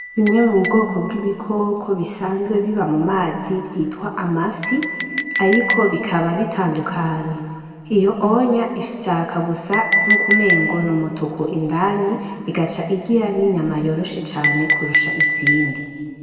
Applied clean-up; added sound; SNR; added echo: none; Chink, clink; 4 dB; reverberation time 2.1 s.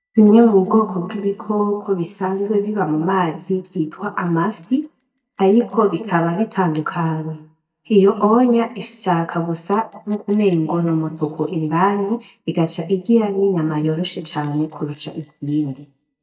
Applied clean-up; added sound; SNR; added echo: neural mask model DeepFilterNet 3.